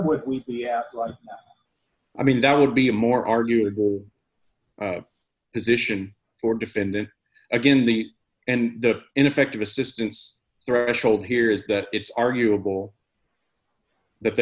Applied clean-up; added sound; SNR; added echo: none; none; none; none.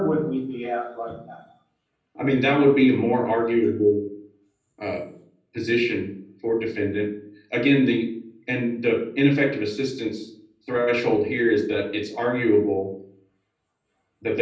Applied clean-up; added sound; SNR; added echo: none; none; none; reverberation time 0.6 s.